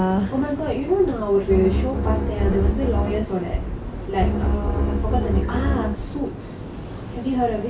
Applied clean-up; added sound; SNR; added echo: none; Bowed string instrument; -1 dB; reverberation time 1.6 s.